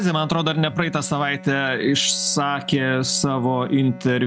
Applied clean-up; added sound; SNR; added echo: none; Bowed string instrument; 17 dB; none.